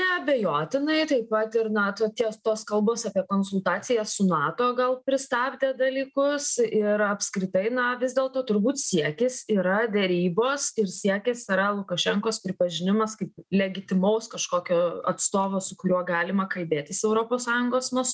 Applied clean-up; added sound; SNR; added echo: none; none; none; none.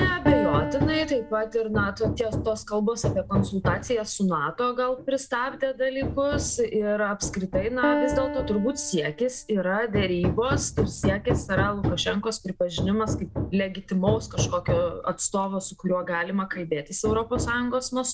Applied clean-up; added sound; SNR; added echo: none; Piano + Hammer; 4 dB; none.